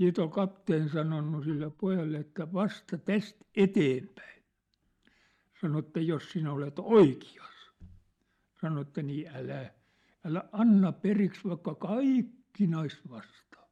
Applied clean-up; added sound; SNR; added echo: neural mask model DeepFilterNet 3.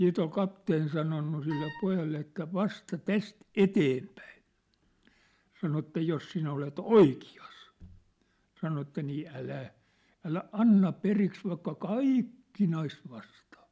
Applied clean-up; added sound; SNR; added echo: none; Wind instrument, woodwind instrument; 15 dB; none.